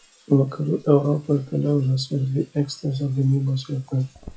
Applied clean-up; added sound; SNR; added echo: classical method log-MMSE.